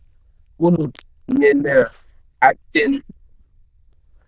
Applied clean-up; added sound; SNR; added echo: neural diffusion model UNIVERSE++.